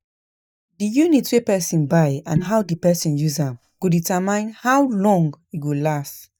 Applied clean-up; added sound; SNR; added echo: neural mask model DeepFilterNet 3.